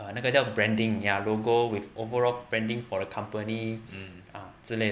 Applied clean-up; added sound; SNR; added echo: none; none; none; none.